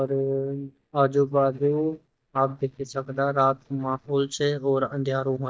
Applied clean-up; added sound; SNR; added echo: neural mask model DeepFilterNet 3.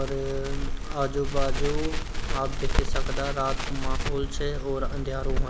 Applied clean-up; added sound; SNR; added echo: none; Crackle; -5 dB; none.